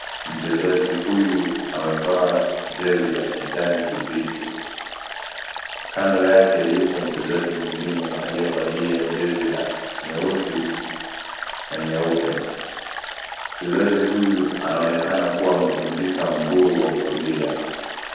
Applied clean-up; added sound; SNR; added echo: none; Stream; 9 dB; reverberation time 1.2 s.